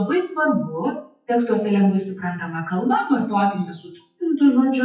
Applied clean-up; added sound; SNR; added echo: classical method WPE with log-MMSE.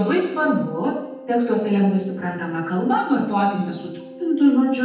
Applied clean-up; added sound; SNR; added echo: none; Organ; 18 dB; reverberation time 0.8 s.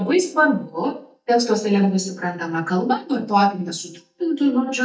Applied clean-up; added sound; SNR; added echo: neural mask model DeepFilterNet 3.